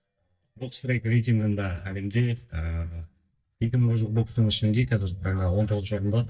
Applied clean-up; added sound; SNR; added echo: neural mask model DeepFilterNet 3.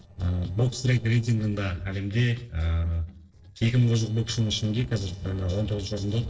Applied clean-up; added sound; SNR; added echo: neural separator model SepFormer DNS4.